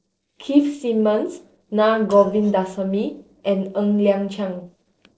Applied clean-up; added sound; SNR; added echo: neural separator model SepFormer DNS4.